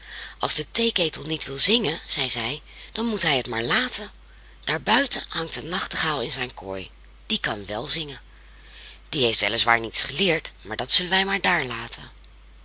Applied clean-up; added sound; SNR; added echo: none; none; none; none.